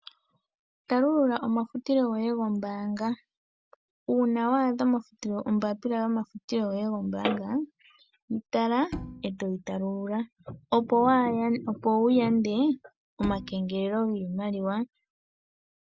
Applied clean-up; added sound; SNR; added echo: none; Bowed string instrument; 14 dB; none.